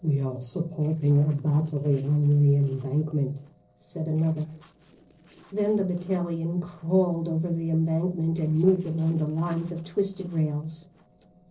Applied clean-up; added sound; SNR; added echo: neural separator model SepFormer DNS4.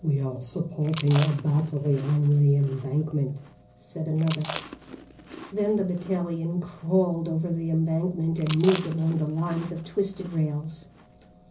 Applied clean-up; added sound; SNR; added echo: none; Chewing, mastication; 16 dB; reverberation time 0.5 s.